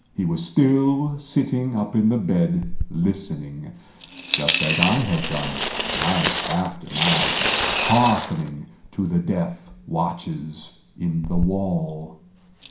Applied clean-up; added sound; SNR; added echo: none; Coin (dropping); 5 dB; reverberation time 0.5 s.